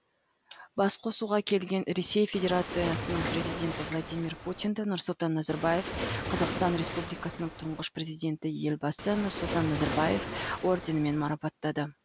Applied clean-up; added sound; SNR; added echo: none; Waves, surf; 5 dB; none.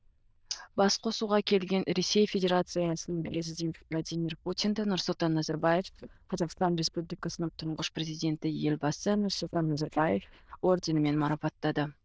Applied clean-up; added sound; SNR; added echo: neural diffusion model UNIVERSE++.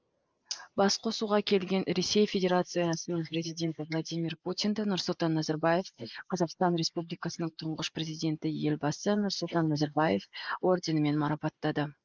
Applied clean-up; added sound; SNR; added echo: neural mask model Resemble Enhance denoiser.